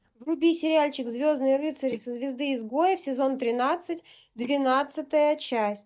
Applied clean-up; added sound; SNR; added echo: neural mask model DeepFilterNet 3.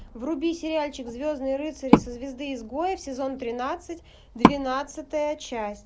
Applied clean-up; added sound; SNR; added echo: none; Wood; -2 dB; none.